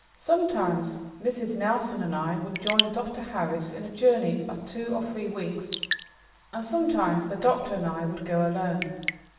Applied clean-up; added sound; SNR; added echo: none; Raindrop / Drip; 10 dB; reverberation time 1.1 s.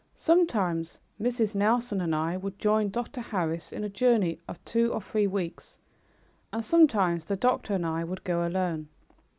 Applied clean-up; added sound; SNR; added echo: none; none; none; none.